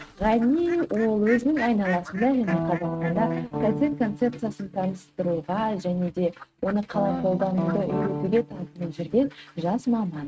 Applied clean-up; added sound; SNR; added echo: neural mask model RNNoise.